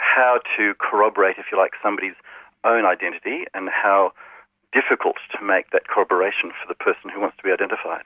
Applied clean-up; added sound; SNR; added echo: none; none; none; none.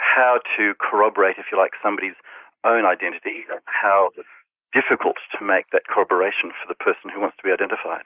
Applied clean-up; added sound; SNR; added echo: neural mask model Resemble Enhance denoiser.